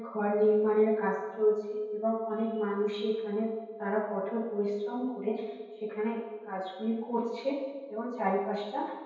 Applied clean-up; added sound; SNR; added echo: none; none; none; reverberation time 1.2 s.